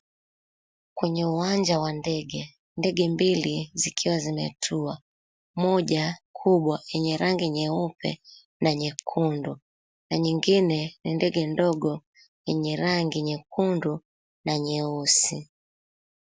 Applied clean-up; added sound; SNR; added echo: none; none; none; none.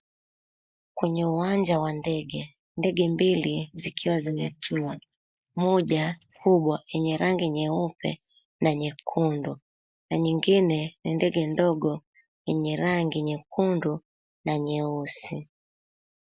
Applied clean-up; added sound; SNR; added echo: neural mask model Resemble Enhance denoiser.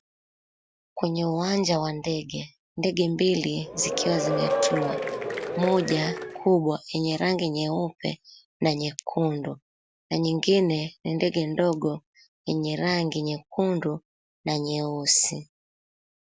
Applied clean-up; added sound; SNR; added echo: none; Applause / Crowd / Cheering; 2 dB; none.